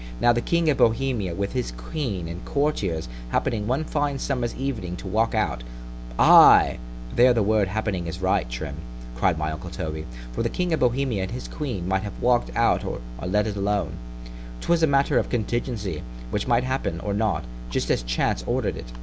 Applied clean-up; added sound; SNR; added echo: none; none; none; none.